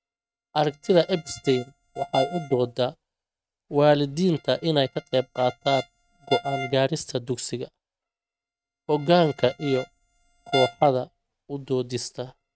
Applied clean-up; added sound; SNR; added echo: neural mask model RNNoise.